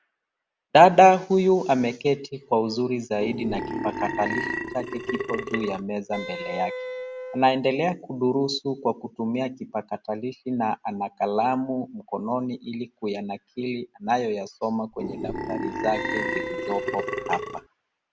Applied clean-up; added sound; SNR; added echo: none; Wind instrument, woodwind instrument + Burping, eructation; 6 dB; none.